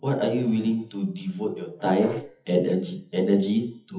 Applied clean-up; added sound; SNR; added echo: classical method WPE with log-MMSE.